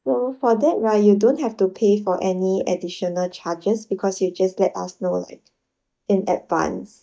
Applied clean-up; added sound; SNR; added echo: neural mask model DeepFilterNet 3.